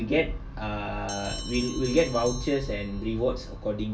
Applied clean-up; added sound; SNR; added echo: none; Bell; 15 dB; reverberation time 0.3 s.